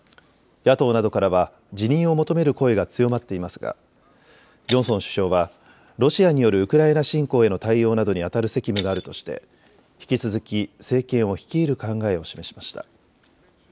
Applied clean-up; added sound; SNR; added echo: none; Shatter; 18 dB; none.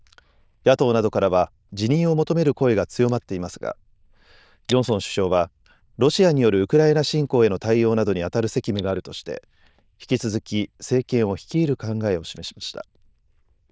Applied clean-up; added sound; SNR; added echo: neural diffusion model UNIVERSE++.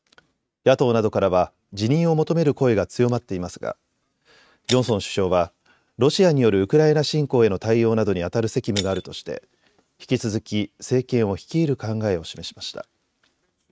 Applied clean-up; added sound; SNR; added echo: neural mask model RNNoise.